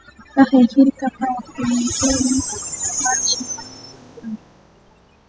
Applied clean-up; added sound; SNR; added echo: classical method spectral subtraction.